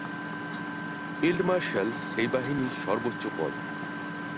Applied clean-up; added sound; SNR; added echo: none; Engine; 4 dB; none.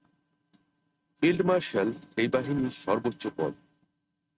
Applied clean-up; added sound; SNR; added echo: neural mask model RNNoise.